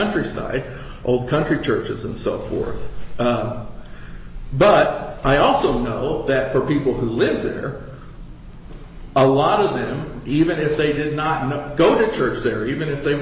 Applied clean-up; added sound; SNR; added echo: none; none; none; none.